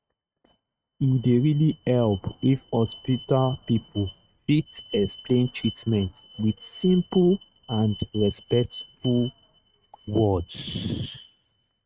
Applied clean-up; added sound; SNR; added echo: neural mask model RNNoise.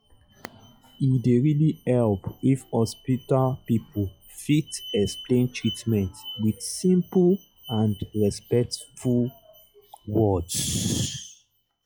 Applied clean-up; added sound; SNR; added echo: classical method log-MMSE.